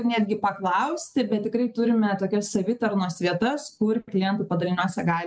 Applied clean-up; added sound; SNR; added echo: none; none; none; none.